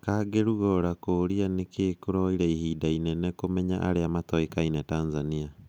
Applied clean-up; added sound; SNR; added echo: none; none; none; none.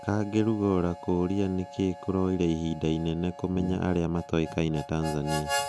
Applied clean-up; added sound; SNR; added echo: none; Brass instrument + Harmonica; 11 dB; none.